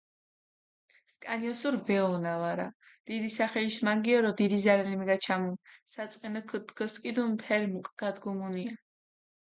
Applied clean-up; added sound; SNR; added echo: none; none; none; none.